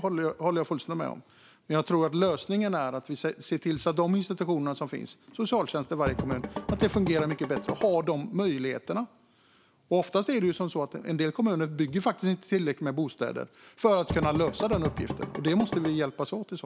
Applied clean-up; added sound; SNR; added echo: none; Drum / Drum kit; 5 dB; none.